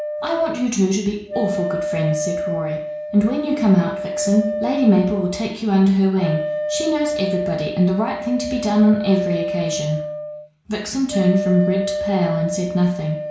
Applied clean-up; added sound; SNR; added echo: none; Wind instrument, woodwind instrument; 6 dB; reverberation time 0.6 s.